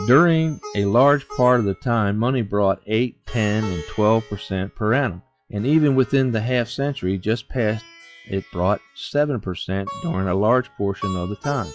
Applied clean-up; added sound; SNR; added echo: classical method log-MMSE.